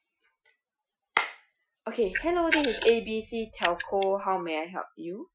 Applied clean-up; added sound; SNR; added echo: classical method Wiener filter.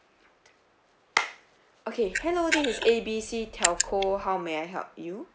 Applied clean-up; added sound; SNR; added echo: none; Camera; 2 dB; none.